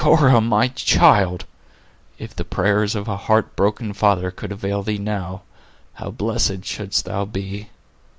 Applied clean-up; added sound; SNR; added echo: none; none; none; none.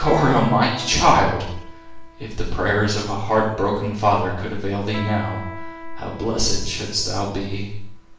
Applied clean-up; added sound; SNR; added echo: none; Electric guitar; 18 dB; reverberation time 0.7 s.